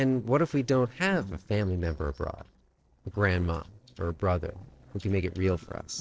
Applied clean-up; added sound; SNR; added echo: neural separator model SepFormer DNS4.